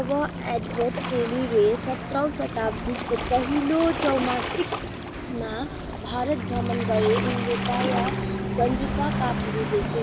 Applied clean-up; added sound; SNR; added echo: none; Waves, surf; 2 dB; none.